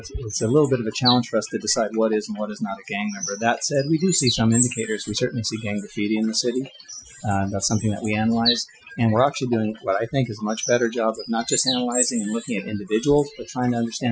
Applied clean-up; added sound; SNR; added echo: classical method Wiener filter.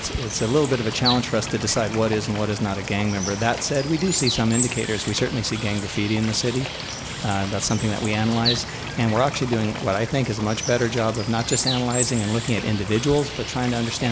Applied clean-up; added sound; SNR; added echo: none; Water / Bird; 7 dB; none.